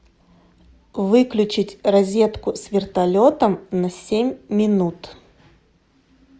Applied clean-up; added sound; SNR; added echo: none; none; none; none.